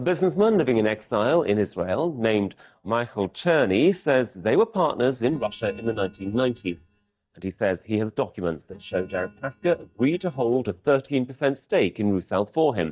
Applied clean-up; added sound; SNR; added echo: neural mask model DeepFilterNet 3.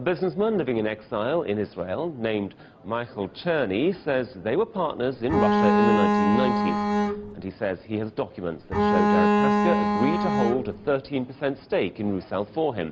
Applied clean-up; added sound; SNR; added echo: none; Bowed string instrument; -5 dB; none.